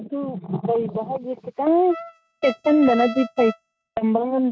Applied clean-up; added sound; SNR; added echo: neural mask model RNNoise.